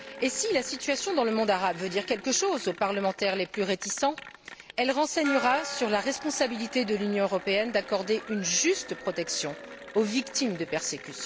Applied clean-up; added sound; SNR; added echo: none; Gong + Applause / Cheering; 14 dB; none.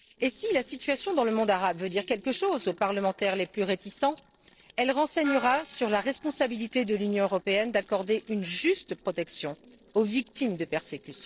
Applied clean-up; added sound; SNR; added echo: neural separator model SepFormer DNS4.